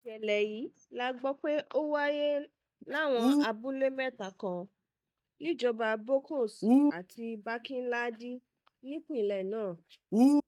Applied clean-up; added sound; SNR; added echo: neural mask model DeepFilterNet 3.